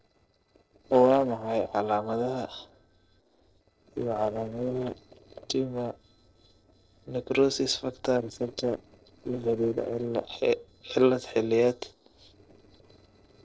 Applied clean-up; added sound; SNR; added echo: neural separator model SepFormer DNS4.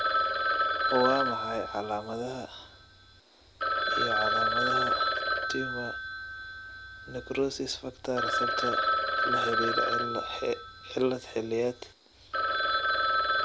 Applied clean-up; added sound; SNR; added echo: none; Telephone; -4 dB; none.